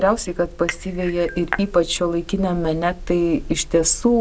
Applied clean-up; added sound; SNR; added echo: none; Cutlery, silverware / Dishes, pots, and pans / Chink, clink; 10 dB; none.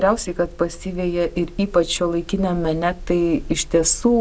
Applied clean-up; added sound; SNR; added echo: none; none; none; none.